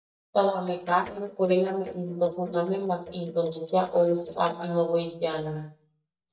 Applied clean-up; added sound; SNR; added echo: neural mask model DeepFilterNet 3.